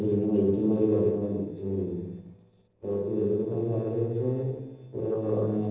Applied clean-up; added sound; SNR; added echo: neural separator model SepFormer DNS4.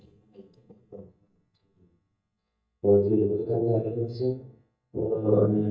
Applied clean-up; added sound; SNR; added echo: neural mask model DeepFilterNet 3.